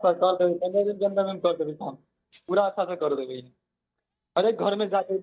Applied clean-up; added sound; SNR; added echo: neural mask model DeepFilterNet 3.